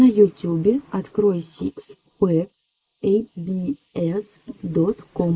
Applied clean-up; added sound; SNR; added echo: neural mask model Resemble Enhance denoiser.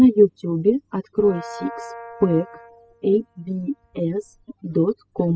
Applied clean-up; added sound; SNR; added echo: classical method spectral subtraction.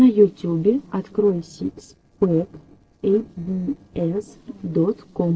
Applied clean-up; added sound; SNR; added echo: neural separator model SepFormer DNS4.